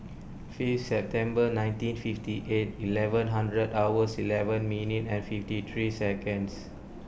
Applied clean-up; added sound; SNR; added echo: none; Subway, metro, underground; 16 dB; none.